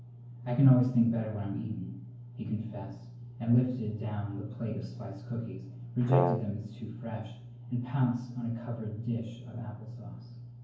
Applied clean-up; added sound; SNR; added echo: none; Brass instrument; -1 dB; reverberation time 0.9 s.